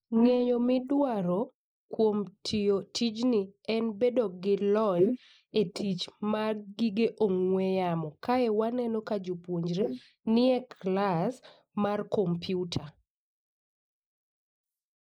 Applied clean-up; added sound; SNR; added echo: neural mask model Resemble Enhance denoiser.